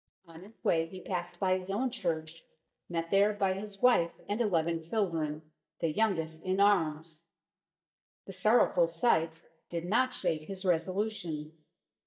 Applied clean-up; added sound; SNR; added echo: neural mask model DeepFilterNet 3.